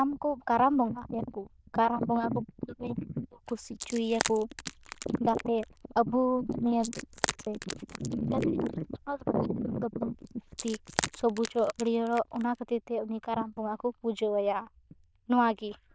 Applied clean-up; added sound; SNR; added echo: neural diffusion model UNIVERSE++.